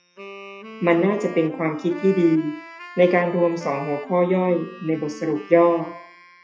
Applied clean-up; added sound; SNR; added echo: classical method WPE with log-MMSE.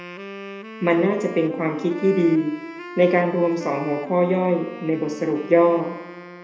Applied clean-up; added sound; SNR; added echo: none; Wind instrument, woodwind instrument; 14 dB; reverberation time 0.7 s.